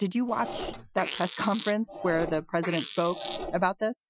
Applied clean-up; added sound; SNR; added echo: classical method Wiener filter.